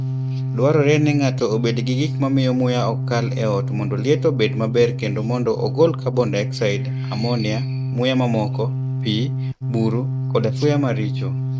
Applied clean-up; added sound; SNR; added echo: neural mask model RNNoise.